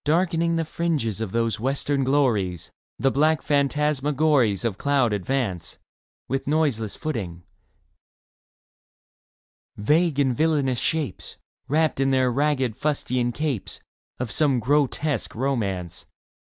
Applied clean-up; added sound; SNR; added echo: none; none; none; none.